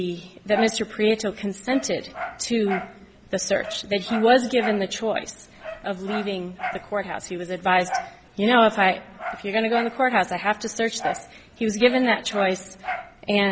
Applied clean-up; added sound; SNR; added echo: none; Dog; 12 dB; none.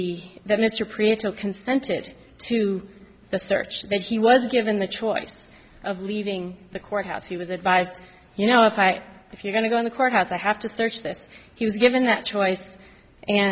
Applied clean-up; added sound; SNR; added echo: none; none; none; none.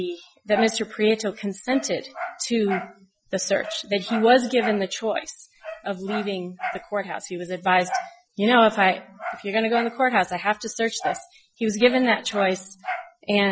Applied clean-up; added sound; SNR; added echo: classical method Wiener filter.